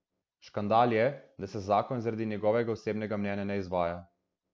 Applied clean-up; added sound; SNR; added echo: none; none; none; none.